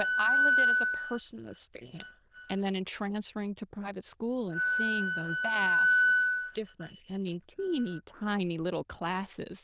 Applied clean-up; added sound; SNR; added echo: neural diffusion model UNIVERSE++.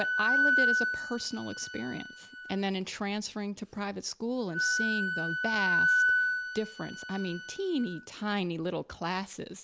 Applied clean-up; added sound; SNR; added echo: none; Wind instrument, woodwind instrument; -3 dB; none.